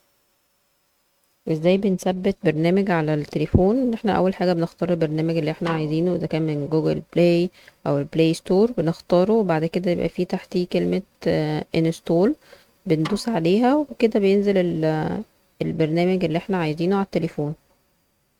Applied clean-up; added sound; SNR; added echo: neural mask model RNNoise.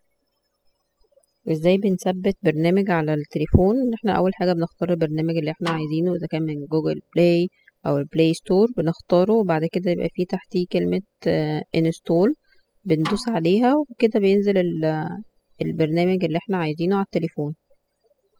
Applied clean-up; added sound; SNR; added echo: classical method spectral subtraction.